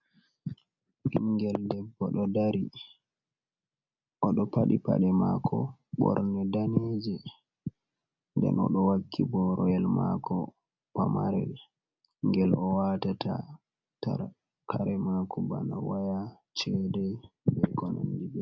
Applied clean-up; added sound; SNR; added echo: none; none; none; none.